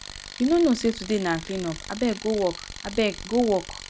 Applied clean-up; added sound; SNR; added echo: none; Tools; 14 dB; none.